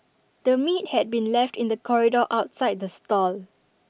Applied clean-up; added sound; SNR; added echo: none; none; none; none.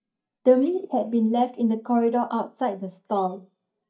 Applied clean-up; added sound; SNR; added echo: neural mask model DeepFilterNet 3.